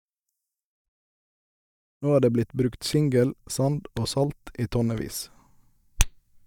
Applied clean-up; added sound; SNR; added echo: neural mask model DeepFilterNet 3.